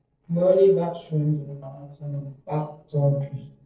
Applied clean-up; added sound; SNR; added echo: neural separator model SepFormer DNS4.